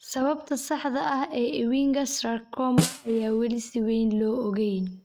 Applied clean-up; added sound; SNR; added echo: neural mask model RNNoise.